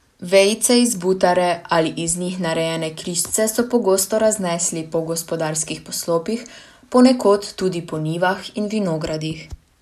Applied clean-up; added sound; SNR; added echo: none; none; none; none.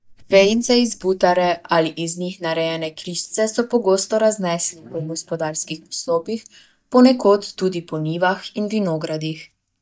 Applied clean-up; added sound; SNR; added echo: neural mask model DeepFilterNet 3.